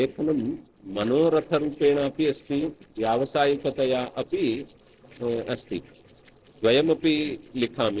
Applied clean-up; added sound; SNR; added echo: neural separator model SepFormer DNS4.